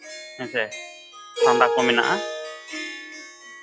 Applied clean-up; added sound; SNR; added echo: classical method log-MMSE.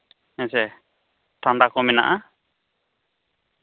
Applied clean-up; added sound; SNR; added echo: none; none; none; none.